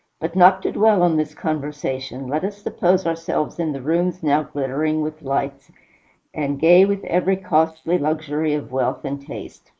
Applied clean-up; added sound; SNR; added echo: neural mask model Resemble Enhance denoiser.